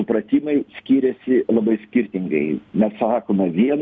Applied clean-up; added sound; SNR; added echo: none; none; none; none.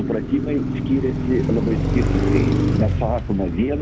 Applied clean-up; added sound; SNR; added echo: none; Car passing by; -2 dB; none.